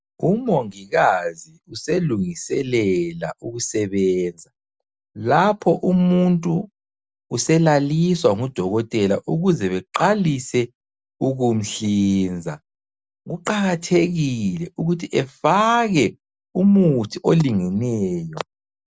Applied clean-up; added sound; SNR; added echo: none; none; none; none.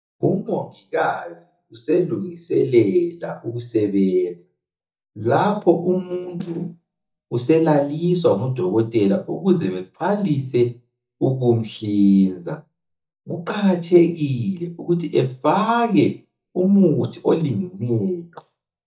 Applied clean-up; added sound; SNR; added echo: neural mask model DeepFilterNet 3.